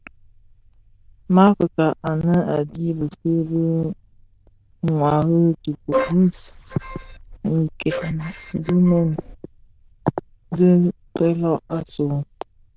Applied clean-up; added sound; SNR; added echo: neural diffusion model UNIVERSE++.